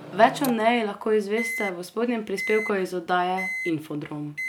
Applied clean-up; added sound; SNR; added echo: none; Microwave oven; 10 dB; none.